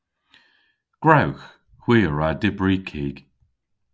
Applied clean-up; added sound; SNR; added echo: none; none; none; none.